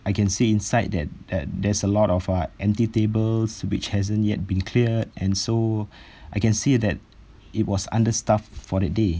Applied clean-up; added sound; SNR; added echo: none; none; none; none.